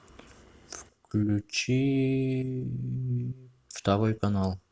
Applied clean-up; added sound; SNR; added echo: none; none; none; none.